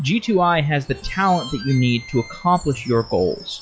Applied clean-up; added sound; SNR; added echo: classical method log-MMSE.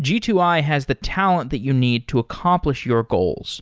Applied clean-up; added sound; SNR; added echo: none; none; none; none.